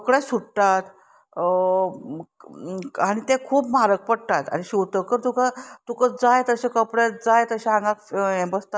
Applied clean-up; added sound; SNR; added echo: none; none; none; none.